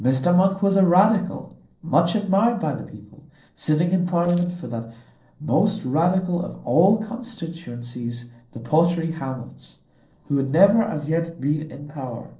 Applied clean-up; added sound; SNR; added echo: neural separator model SepFormer DNS4.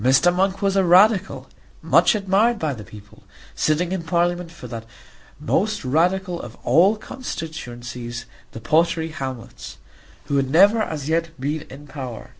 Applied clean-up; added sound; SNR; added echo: none; none; none; none.